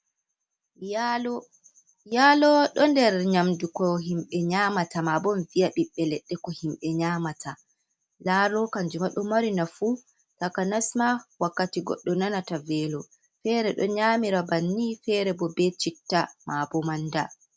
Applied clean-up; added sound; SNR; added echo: none; none; none; none.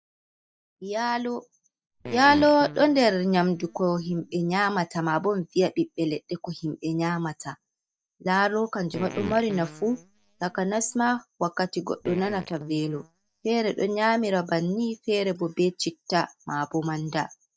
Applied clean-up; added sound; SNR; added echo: neural mask model DeepFilterNet 3.